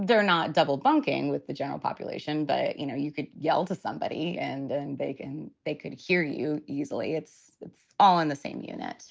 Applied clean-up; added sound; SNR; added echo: none; none; none; none.